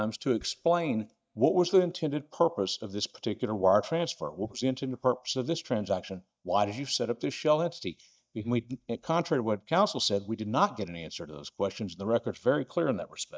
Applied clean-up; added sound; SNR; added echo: neural mask model DeepFilterNet 3.